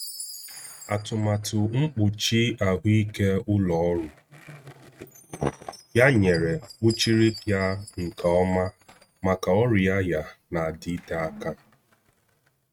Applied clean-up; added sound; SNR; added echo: neural mask model RNNoise.